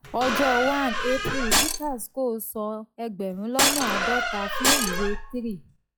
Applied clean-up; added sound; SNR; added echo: classical method log-MMSE.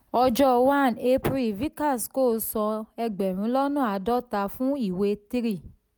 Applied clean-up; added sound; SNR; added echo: none; none; none; none.